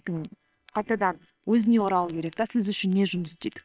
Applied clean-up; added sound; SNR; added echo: neural separator model SepFormer WHAM!.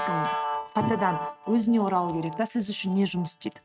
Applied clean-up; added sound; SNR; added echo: neural mask model RNNoise.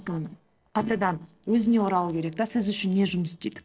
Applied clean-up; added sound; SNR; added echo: neural separator model SepFormer DNS4.